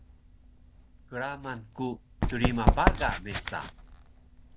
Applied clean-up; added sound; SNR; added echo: none; Run; -4 dB; none.